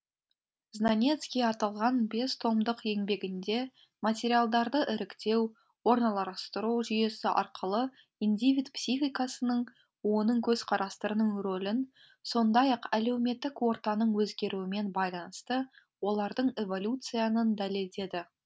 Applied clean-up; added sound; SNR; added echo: none; none; none; none.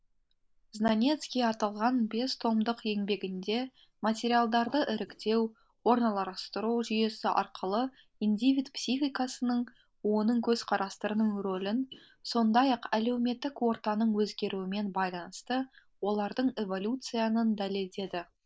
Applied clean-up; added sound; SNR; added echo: neural mask model Resemble Enhance denoiser.